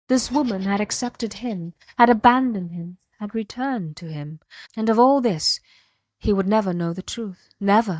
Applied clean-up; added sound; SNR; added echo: neural mask model DeepFilterNet 3.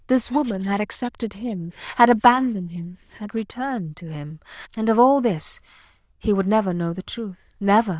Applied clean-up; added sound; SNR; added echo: neural diffusion model UNIVERSE++.